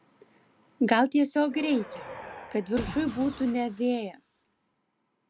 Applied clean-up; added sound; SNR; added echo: none; Car; 14 dB; none.